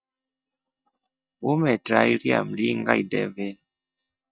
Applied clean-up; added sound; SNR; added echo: neural mask model DeepFilterNet 3.